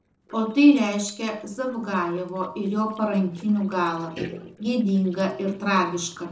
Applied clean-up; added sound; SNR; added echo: neural separator model SepFormer DNS4.